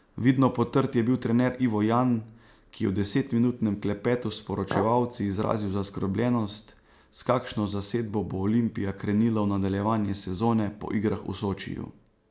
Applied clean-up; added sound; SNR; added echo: none; Chink, clink; 12 dB; none.